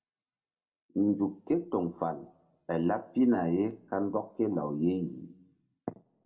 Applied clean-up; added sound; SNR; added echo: none; none; none; reverberation time 0.3 s.